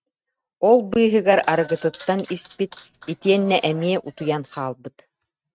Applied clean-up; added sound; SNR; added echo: neural mask model RNNoise.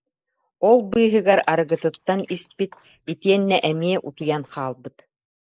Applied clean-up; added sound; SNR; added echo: neural mask model Resemble Enhance denoiser.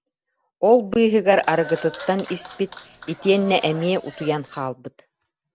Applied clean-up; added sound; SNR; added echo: none; Applause / Clapping; 15 dB; none.